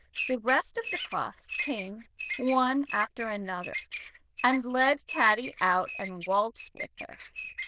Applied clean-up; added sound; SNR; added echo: neural diffusion model UNIVERSE++.